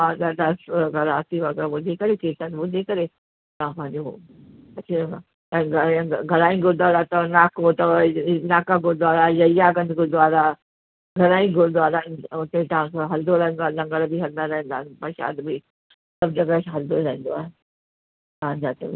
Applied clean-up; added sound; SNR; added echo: none; none; none; none.